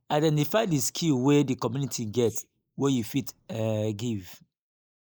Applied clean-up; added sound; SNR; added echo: neural mask model Resemble Enhance denoiser.